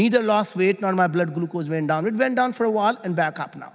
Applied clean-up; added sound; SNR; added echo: none; none; none; none.